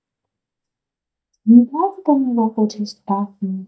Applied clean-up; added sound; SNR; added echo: neural mask model DeepFilterNet 3.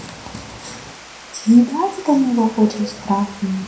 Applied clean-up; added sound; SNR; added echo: none; Water; 19 dB; reverberation time 0.5 s.